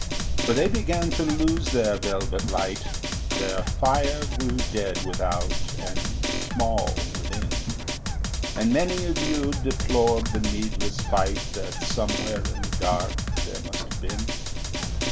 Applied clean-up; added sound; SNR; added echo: none; Drum + Bird; -1 dB; none.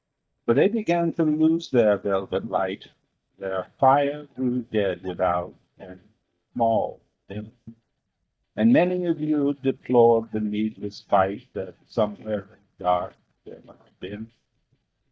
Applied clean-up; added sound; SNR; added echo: neural mask model DeepFilterNet 3.